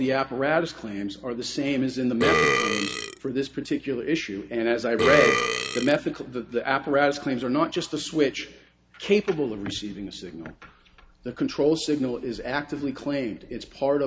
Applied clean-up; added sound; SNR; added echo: none; Burping, eructation; -1 dB; none.